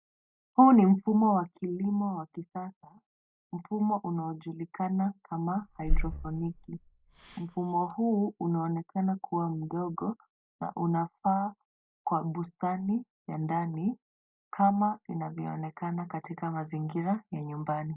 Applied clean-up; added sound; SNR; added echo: neural mask model DeepFilterNet 3.